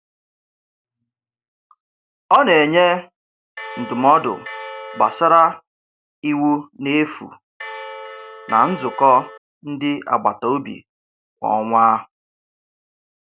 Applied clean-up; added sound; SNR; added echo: none; Bell; 13 dB; none.